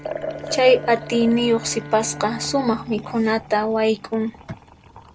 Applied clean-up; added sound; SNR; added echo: none; Liquid + Bowed string instrument; 13 dB; none.